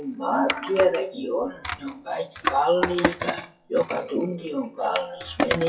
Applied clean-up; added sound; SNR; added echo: classical method WPE with log-MMSE.